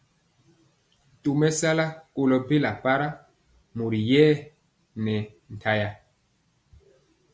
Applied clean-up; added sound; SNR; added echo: none; none; none; none.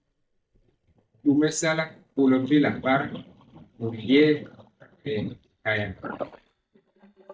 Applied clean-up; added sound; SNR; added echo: neural mask model DeepFilterNet 3.